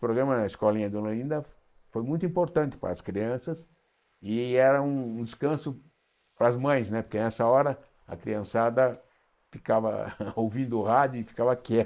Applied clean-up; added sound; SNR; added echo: neural mask model Resemble Enhance denoiser.